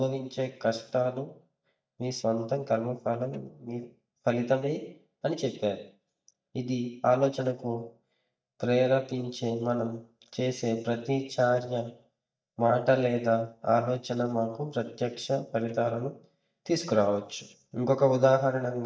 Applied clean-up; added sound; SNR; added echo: neural mask model DeepFilterNet 3.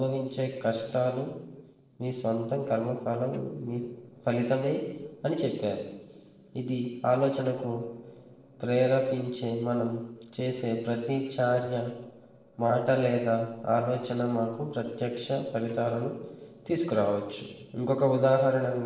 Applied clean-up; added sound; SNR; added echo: neural separator model SepFormer DNS4.